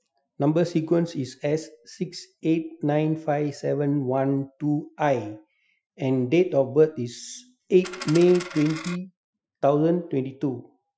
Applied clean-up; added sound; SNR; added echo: classical method Wiener filter.